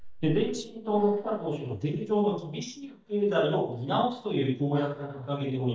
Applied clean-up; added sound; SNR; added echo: neural mask model DeepFilterNet 3.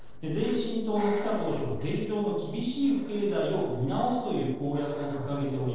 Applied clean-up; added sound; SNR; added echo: neural separator model SepFormer DNS4.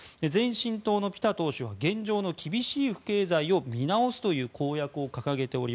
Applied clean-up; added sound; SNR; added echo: none; none; none; none.